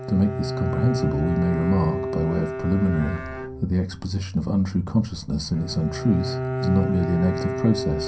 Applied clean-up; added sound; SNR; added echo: none; Bowed string instrument; 6 dB; reverberation time 0.3 s.